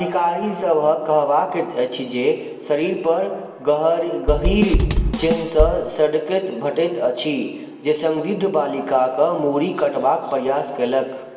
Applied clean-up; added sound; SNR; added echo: none; Drum / Drum kit; 0 dB; reverberation time 2.1 s.